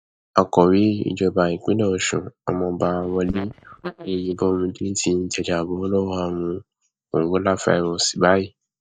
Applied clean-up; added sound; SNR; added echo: neural mask model DeepFilterNet 3.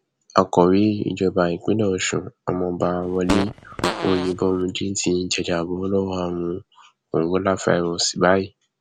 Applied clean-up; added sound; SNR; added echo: none; Fart; 5 dB; none.